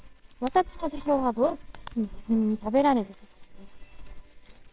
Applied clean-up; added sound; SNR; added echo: neural separator model SepFormer WHAMR!.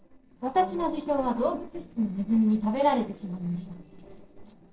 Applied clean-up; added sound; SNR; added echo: neural separator model SepFormer DNS4.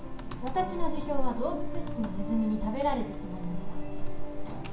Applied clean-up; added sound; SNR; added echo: none; Computer keyboard; -3 dB; reverberation time 0.5 s.